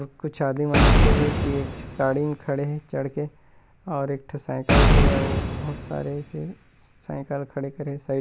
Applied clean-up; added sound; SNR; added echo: none; Boom; -4 dB; none.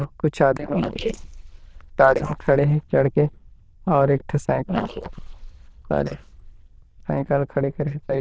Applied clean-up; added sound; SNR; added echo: neural diffusion model UNIVERSE++.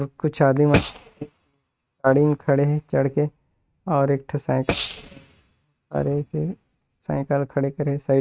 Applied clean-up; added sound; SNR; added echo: neural mask model RNNoise.